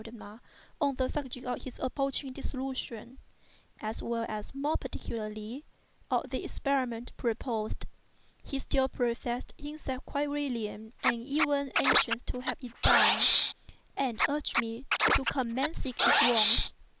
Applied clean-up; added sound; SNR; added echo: none; Scratching (performance technique); -4 dB; none.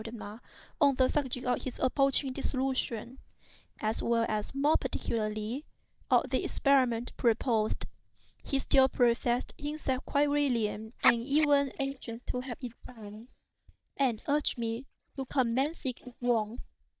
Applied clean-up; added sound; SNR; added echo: neural mask model DeepFilterNet 3.